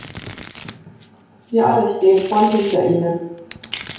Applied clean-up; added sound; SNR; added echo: none; Domestic sounds, home sounds; 13 dB; reverberation time 0.9 s.